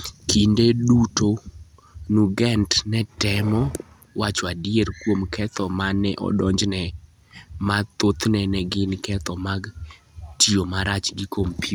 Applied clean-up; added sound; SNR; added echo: none; Wood; 20 dB; none.